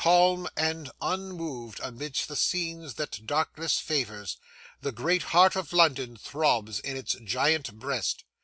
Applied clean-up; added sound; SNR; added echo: none; none; none; none.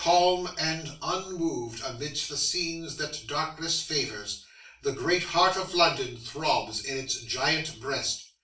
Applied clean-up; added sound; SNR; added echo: none; none; none; reverberation time 0.3 s.